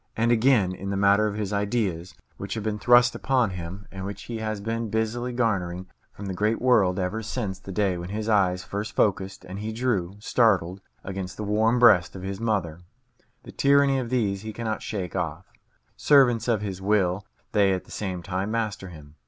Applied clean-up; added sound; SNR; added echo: none; none; none; none.